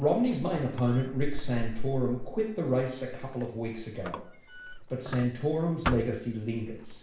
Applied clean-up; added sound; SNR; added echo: none; Squeak; 5 dB; reverberation time 0.7 s.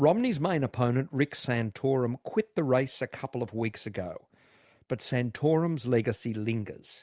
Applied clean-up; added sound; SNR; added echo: none; none; none; none.